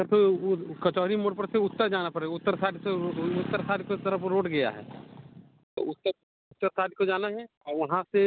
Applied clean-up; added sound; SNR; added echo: none; none; none; none.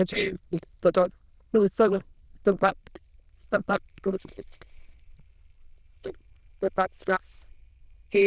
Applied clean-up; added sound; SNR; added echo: neural diffusion model UNIVERSE++.